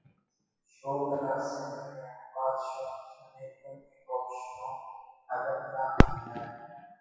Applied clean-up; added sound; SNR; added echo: classical method WPE with log-MMSE.